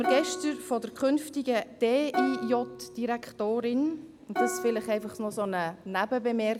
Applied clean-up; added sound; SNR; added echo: none; Plucked string instrument; 8 dB; none.